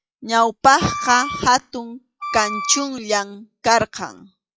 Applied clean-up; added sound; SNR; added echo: classical method log-MMSE.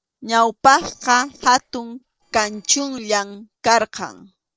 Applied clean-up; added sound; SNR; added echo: neural separator model SepFormer DNS4.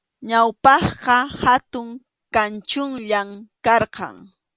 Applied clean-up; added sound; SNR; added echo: none; none; none; none.